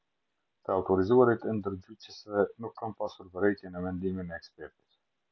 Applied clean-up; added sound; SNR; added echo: none; none; none; none.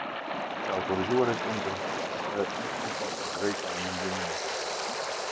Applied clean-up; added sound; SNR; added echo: none; Waves, surf; -2 dB; none.